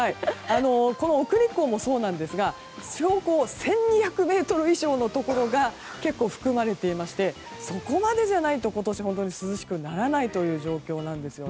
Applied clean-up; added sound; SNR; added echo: none; none; none; none.